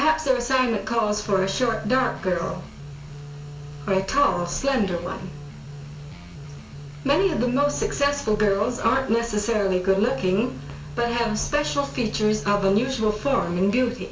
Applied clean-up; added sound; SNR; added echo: none; Guitar; 14 dB; reverberation time 0.4 s.